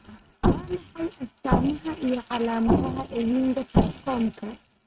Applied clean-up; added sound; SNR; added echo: neural mask model RNNoise.